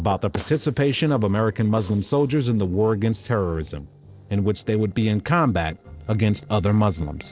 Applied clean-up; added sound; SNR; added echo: neural separator model SepFormer DNS4.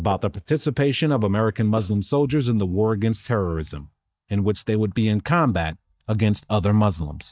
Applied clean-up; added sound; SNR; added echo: neural mask model DeepFilterNet 3.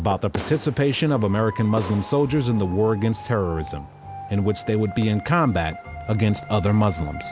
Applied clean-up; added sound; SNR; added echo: none; Fireworks; 19 dB; none.